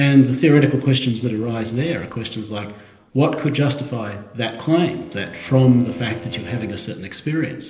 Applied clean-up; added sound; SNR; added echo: neural separator model SepFormer DNS4.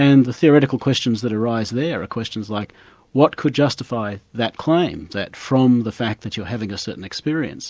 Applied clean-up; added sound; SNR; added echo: none; none; none; none.